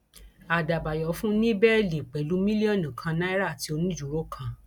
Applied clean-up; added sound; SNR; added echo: none; none; none; none.